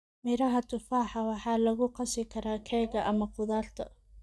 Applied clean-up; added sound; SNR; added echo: neural mask model DeepFilterNet 3.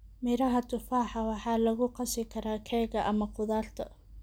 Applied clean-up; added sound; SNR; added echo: none; none; none; none.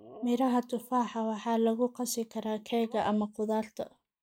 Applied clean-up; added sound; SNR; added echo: neural mask model Resemble Enhance denoiser.